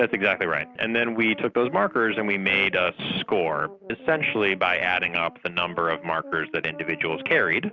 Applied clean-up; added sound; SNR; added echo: none; Brass instrument; 18 dB; none.